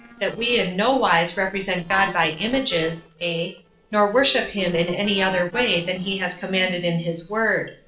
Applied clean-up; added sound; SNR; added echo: neural separator model SepFormer DNS4.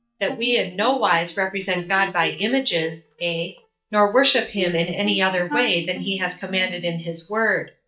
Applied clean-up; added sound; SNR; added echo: neural mask model DeepFilterNet 3.